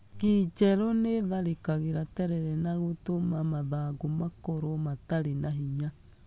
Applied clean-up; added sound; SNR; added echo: none; none; none; none.